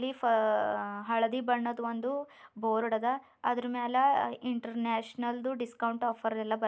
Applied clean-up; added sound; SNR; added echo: none; none; none; none.